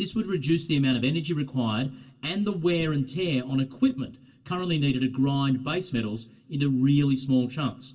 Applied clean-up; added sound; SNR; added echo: none; none; none; reverberation time 0.2 s.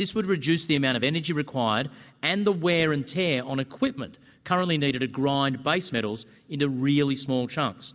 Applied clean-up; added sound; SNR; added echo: none; none; none; none.